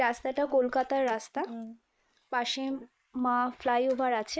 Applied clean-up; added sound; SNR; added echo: neural mask model Resemble Enhance denoiser.